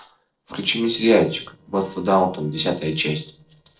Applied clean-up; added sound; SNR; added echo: neural separator model SepFormer DNS4.